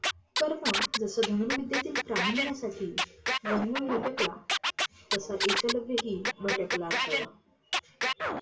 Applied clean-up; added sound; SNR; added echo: none; Scratching (performance technique); -1 dB; reverberation time 0.3 s.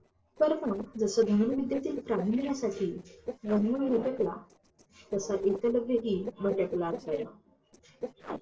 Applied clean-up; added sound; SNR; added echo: neural separator model SepFormer DNS4.